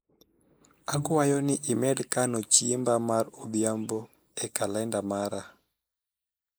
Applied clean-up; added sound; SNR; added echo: neural mask model Resemble Enhance denoiser.